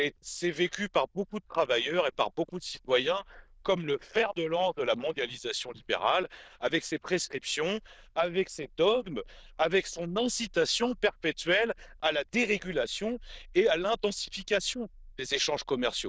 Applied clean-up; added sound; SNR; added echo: neural diffusion model UNIVERSE++.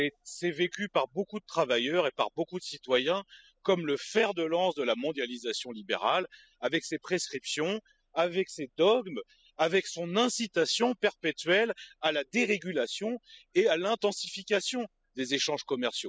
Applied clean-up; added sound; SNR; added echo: classical method spectral subtraction.